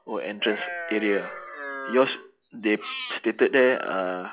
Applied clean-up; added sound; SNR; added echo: classical method log-MMSE.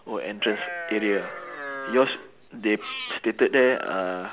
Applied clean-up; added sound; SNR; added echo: none; Livestock, farm animals, working animals; 12 dB; none.